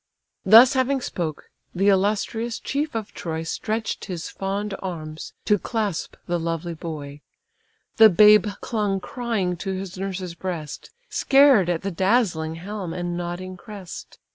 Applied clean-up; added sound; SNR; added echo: none; none; none; none.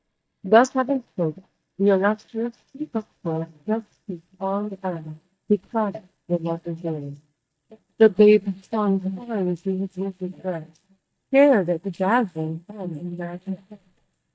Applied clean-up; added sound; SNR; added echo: neural mask model DeepFilterNet 3.